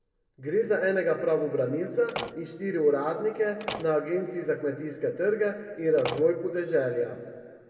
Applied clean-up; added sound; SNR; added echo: none; Slam; 13 dB; reverberation time 1.9 s.